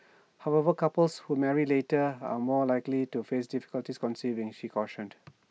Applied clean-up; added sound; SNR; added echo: none; none; none; none.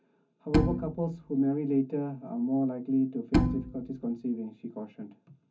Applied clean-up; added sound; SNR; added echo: none; Bowed string instrument; 0 dB; reverberation time 0.3 s.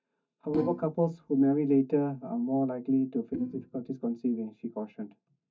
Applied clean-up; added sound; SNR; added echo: neural mask model DeepFilterNet 3.